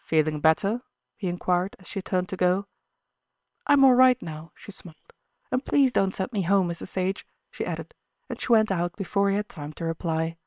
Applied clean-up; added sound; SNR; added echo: neural separator model SepFormer WHAM!.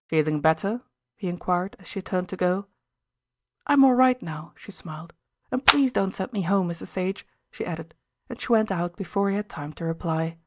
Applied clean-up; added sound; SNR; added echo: neural mask model DeepFilterNet 3.